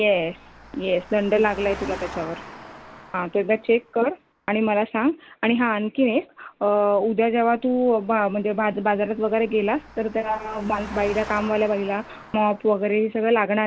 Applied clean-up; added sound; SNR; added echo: none; Engine; 19 dB; none.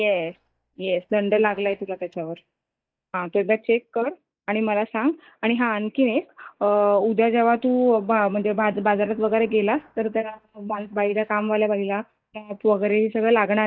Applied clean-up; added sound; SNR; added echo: neural mask model DeepFilterNet 3.